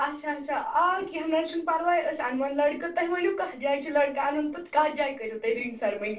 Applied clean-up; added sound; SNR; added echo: neural separator model SepFormer DNS4.